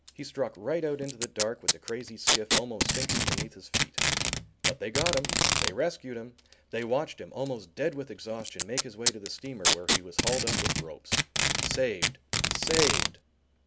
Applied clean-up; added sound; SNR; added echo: none; Packing tape, duct tape; -4 dB; none.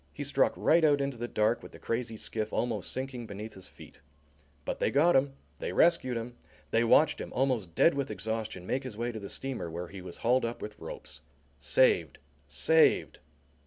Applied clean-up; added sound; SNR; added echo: none; none; none; none.